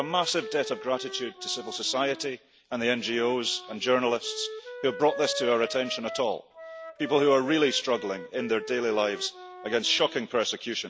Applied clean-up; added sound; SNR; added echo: none; Wind instrument, woodwind instrument; 13 dB; none.